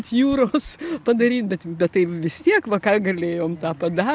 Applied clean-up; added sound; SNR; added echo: none; none; none; none.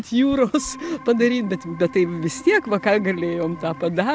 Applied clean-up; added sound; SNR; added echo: none; Organ; 18 dB; none.